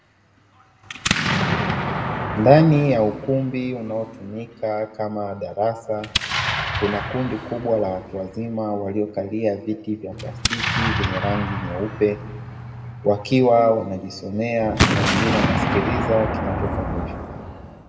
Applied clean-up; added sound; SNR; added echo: none; Explosion; 3 dB; reverberation time 1.3 s.